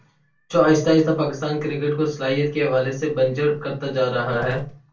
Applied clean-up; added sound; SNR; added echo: none; none; none; reverberation time 0.2 s.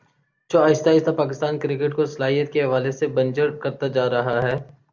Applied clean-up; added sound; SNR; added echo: none; none; none; none.